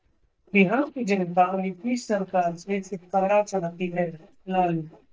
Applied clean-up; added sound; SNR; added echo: neural mask model DeepFilterNet 3.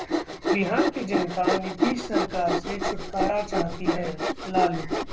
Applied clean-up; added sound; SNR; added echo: none; Sawing; -1 dB; reverberation time 0.3 s.